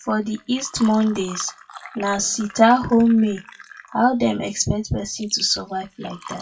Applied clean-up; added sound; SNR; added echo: classical method WPE with log-MMSE.